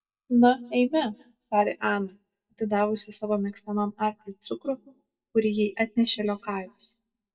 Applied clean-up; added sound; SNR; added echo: neural mask model DeepFilterNet 3.